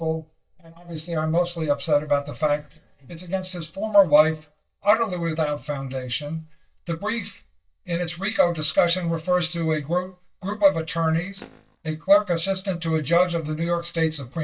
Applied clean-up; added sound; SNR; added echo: neural mask model DeepFilterNet 3.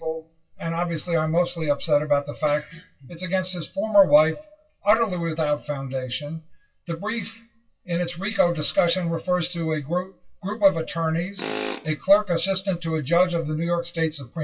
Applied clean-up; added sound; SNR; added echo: classical method WPE with log-MMSE.